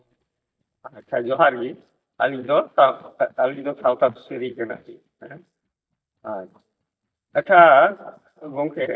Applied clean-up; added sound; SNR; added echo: neural mask model DeepFilterNet 3.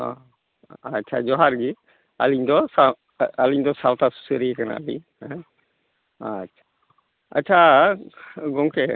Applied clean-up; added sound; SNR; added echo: none; none; none; none.